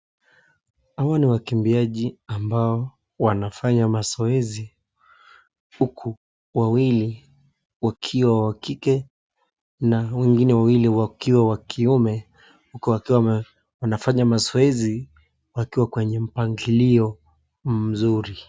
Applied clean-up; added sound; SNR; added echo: none; none; none; none.